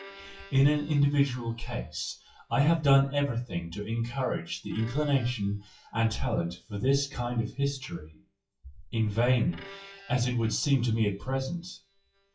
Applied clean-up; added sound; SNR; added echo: classical method WPE with log-MMSE.